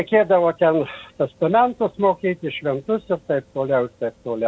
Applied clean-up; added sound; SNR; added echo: none; none; none; none.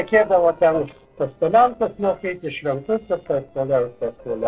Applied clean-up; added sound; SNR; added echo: neural separator model SepFormer DNS4.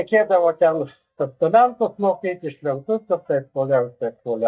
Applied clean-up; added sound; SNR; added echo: neural mask model DeepFilterNet 3.